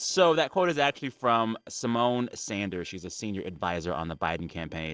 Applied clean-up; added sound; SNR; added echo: neural separator model SepFormer DNS4.